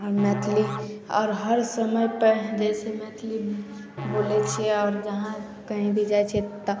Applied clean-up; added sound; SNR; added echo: none; Musical instrument; 12 dB; none.